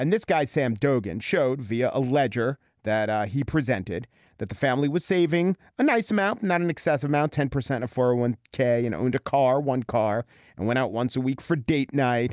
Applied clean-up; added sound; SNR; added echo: none; none; none; none.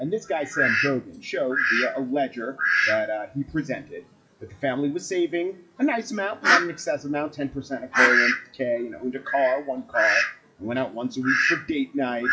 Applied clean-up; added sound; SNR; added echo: classical method WPE with log-MMSE.